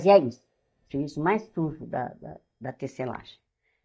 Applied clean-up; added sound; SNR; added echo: neural mask model DeepFilterNet 3.